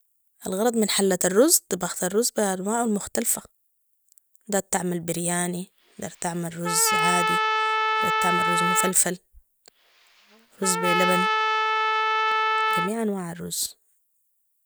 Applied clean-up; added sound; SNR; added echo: none; Trumpet; -2 dB; none.